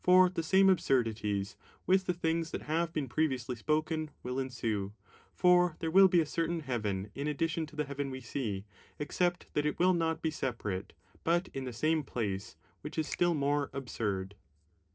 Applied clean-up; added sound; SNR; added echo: neural separator model SepFormer DNS4.